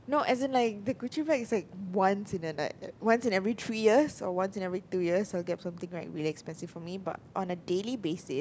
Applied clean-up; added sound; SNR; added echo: none; none; none; none.